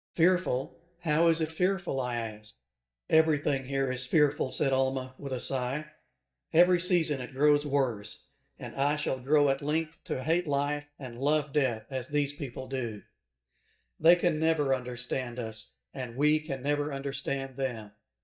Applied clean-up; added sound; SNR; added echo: neural mask model DeepFilterNet 3.